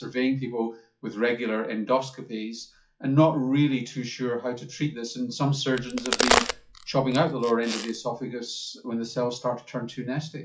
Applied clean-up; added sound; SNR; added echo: classical method WPE with log-MMSE.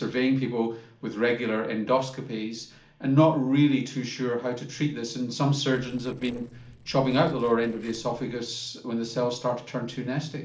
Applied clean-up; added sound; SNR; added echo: neural separator model SepFormer DNS4.